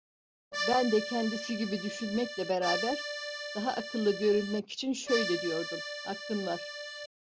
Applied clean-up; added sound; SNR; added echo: none; Accordion; 5 dB; none.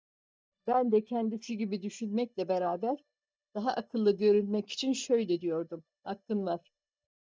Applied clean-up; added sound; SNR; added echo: neural mask model DeepFilterNet 3.